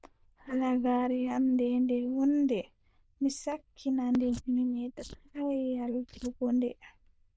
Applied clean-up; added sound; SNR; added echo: neural diffusion model UNIVERSE++.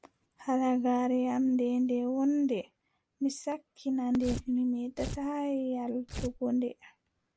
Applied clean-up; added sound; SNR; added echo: none; Tearing; 9 dB; none.